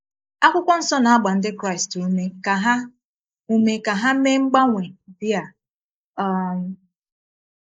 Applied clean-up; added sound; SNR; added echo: neural mask model Resemble Enhance denoiser.